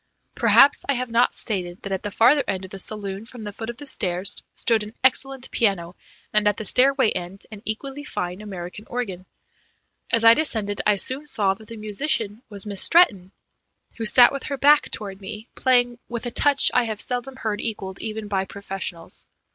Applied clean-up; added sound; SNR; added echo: none; none; none; none.